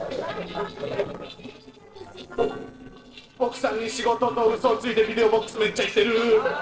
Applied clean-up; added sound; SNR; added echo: neural separator model SepFormer DNS4.